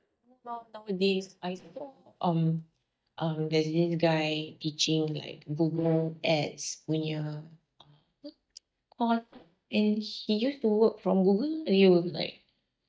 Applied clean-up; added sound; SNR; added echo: neural mask model DeepFilterNet 3.